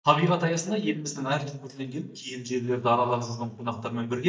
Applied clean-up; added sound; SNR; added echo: neural mask model DeepFilterNet 3.